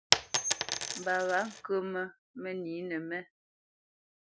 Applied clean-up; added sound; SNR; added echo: none; Coin (dropping); -4 dB; none.